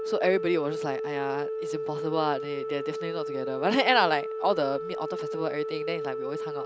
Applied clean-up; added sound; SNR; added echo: none; Organ; 4 dB; none.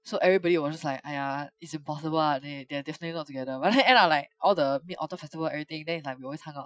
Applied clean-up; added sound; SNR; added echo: classical method Wiener filter.